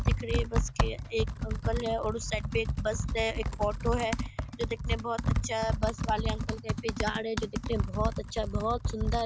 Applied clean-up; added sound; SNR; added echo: none; Computer keyboard; -2 dB; none.